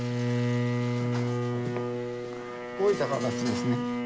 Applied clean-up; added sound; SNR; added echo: none; Bowed string instrument; -4 dB; none.